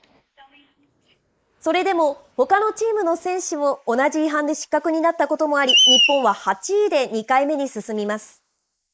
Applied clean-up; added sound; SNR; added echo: neural mask model Resemble Enhance denoiser.